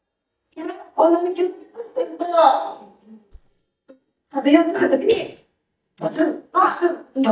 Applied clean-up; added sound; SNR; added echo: neural mask model DeepFilterNet 3.